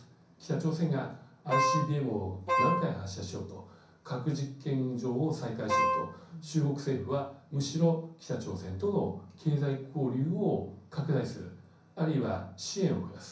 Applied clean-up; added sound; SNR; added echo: none; Wind instrument, woodwind instrument; -3 dB; reverberation time 0.6 s.